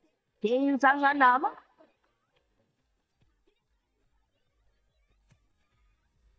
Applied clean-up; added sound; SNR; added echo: neural mask model DeepFilterNet 3.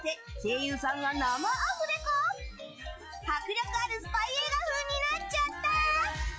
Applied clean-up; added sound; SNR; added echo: classical method log-MMSE.